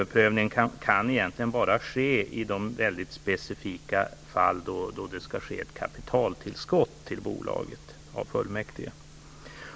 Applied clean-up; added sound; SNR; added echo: none; none; none; none.